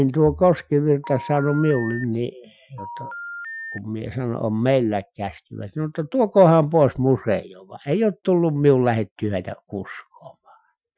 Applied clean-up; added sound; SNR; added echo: classical method Wiener filter.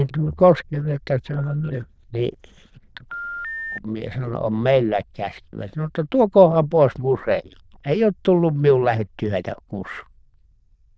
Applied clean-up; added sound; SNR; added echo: neural diffusion model UNIVERSE++.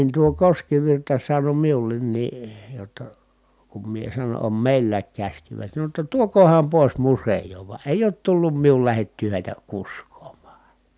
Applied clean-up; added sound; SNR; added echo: none; none; none; none.